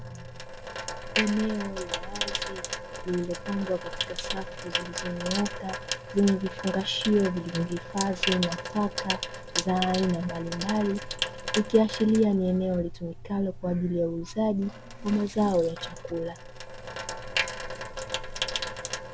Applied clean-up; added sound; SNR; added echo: none; Sink (filling or washing) / Water tap, faucet; 6 dB; none.